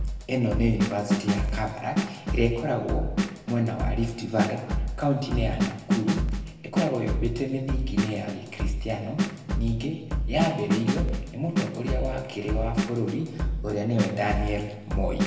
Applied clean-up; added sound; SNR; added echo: none; Drum kit; 0 dB; reverberation time 1.1 s.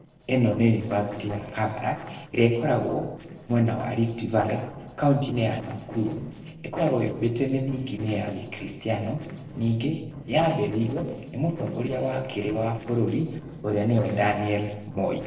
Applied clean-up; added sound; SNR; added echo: neural separator model SepFormer DNS4.